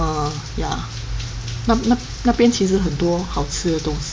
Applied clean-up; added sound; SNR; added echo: none; none; none; none.